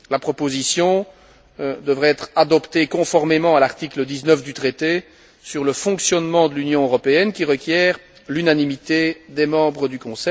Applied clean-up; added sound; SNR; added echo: none; none; none; none.